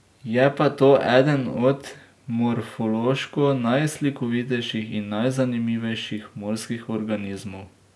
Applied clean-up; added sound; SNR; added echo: none; none; none; none.